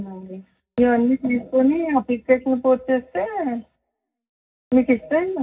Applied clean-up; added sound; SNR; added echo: none; none; none; reverberation time 0.4 s.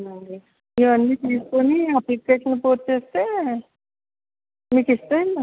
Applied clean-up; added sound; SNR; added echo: none; none; none; none.